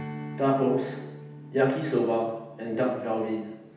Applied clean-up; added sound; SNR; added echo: none; Strum; 14 dB; reverberation time 0.9 s.